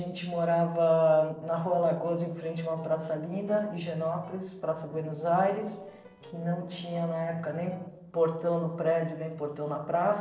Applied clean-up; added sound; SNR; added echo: neural separator model SepFormer DNS4.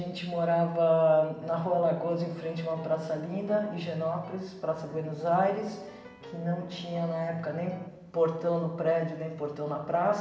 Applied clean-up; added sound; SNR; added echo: none; Piano; 19 dB; reverberation time 1.0 s.